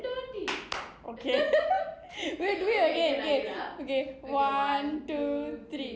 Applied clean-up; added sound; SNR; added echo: none; none; none; none.